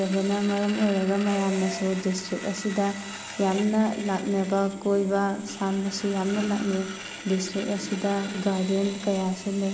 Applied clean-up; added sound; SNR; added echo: none; Sawing; 13 dB; none.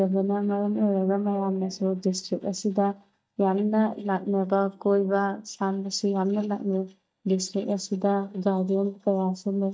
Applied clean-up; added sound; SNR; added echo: neural mask model DeepFilterNet 3.